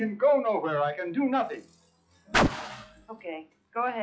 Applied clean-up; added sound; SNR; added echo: classical method log-MMSE.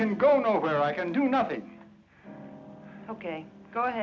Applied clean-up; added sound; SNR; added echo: none; none; none; none.